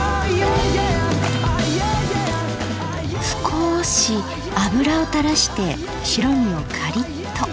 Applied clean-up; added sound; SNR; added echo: none; none; none; none.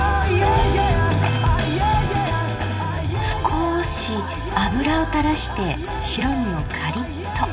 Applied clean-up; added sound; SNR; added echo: none; none; none; reverberation time 0.3 s.